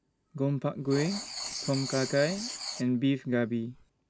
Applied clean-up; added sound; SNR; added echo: none; Writing; 11 dB; none.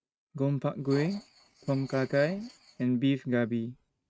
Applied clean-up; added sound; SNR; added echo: neural mask model RNNoise.